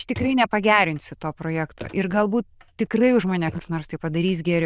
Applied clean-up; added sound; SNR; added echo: neural diffusion model UNIVERSE++.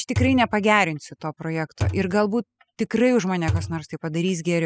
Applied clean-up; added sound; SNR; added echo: classical method spectral subtraction.